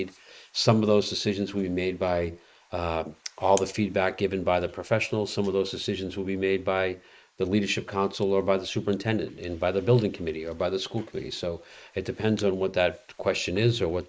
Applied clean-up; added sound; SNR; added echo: neural mask model Resemble Enhance denoiser.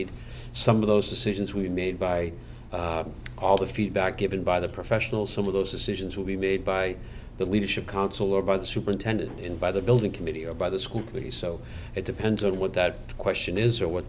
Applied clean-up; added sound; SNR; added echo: none; none; none; none.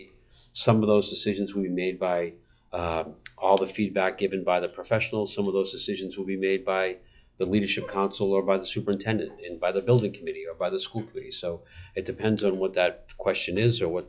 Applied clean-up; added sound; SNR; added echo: classical method log-MMSE.